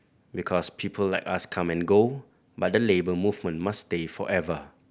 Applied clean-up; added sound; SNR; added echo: none; none; none; none.